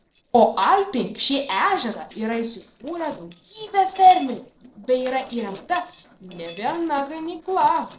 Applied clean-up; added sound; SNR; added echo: neural separator model SepFormer DNS4.